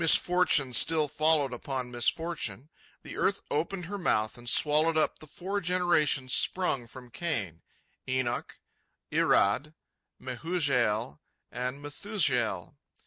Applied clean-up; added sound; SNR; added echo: none; none; none; none.